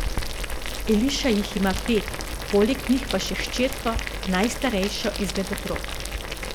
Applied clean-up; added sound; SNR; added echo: none; Boiling; 4 dB; none.